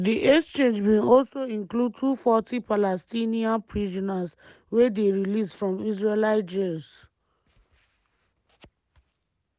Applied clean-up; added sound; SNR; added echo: none; none; none; none.